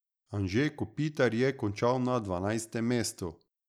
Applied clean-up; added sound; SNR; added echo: none; none; none; none.